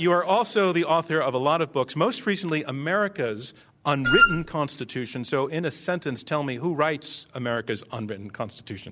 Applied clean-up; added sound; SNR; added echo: none; Wind instrument, woodwind instrument; -5 dB; none.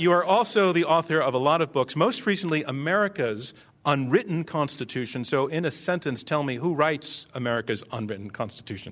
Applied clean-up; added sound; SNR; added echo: none; none; none; none.